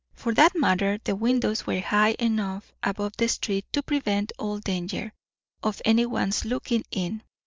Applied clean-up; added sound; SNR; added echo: neural separator model SepFormer DNS4.